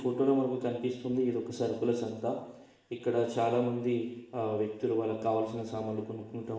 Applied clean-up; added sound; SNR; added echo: none; none; none; reverberation time 0.9 s.